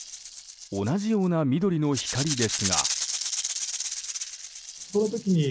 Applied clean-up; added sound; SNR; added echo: none; Rattle (instrument); 5 dB; none.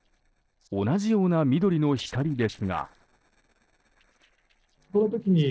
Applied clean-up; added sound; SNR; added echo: neural separator model SepFormer DNS4.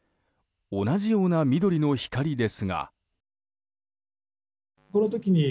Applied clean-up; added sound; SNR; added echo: none; none; none; none.